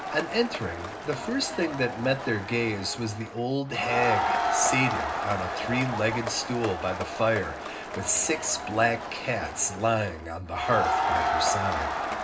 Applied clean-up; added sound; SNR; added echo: none; Crowd; 2 dB; reverberation time 0.2 s.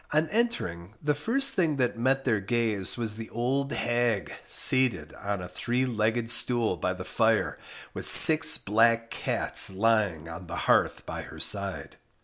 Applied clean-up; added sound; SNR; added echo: none; none; none; none.